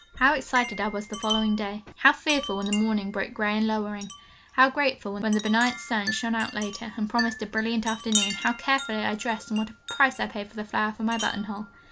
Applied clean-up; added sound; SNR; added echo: none; Wind chime; 11 dB; none.